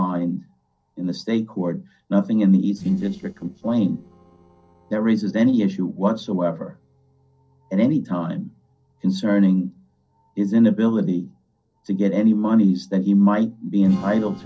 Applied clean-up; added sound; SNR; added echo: neural separator model SepFormer DNS4.